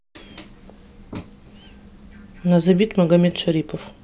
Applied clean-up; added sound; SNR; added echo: none; none; none; none.